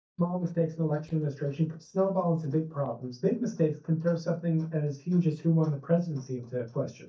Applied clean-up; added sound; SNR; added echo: neural mask model DeepFilterNet 3.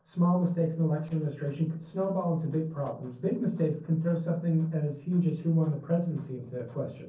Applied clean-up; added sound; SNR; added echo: neural separator model SepFormer DNS4.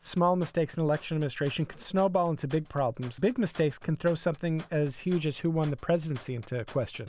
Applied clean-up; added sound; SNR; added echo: none; none; none; none.